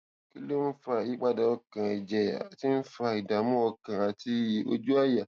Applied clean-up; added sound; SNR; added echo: none; none; none; none.